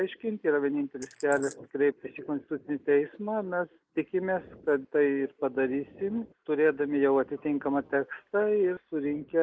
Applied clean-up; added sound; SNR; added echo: neural mask model Resemble Enhance denoiser.